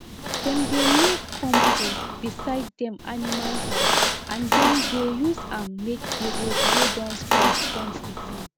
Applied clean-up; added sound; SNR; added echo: none; Squeak; -4 dB; none.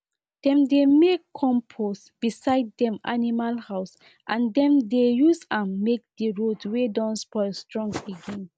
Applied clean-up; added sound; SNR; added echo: none; none; none; none.